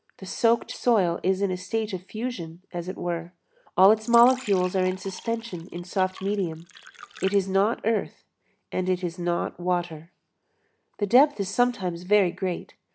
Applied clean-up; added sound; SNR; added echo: none; Fill (with liquid); 18 dB; none.